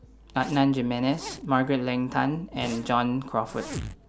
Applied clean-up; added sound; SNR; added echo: none; Zipper (clothing); 15 dB; none.